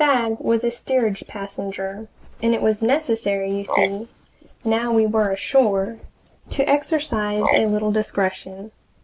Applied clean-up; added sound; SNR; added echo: none; Frog; 7 dB; none.